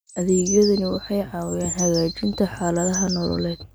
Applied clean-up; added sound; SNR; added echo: none; Bird; 10 dB; none.